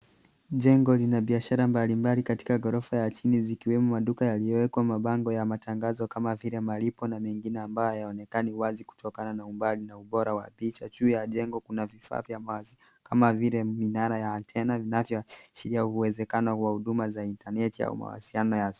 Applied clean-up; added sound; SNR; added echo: none; none; none; none.